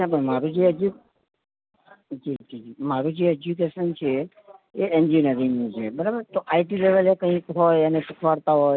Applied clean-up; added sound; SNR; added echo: none; none; none; none.